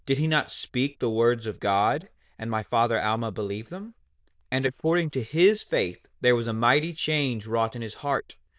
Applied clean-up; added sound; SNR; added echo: neural diffusion model UNIVERSE++.